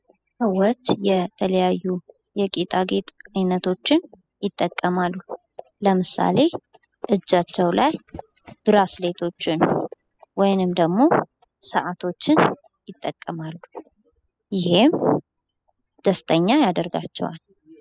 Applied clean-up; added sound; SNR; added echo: classical method spectral subtraction.